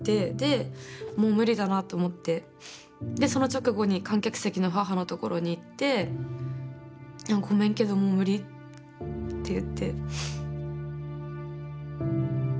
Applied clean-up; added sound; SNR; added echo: none; none; none; none.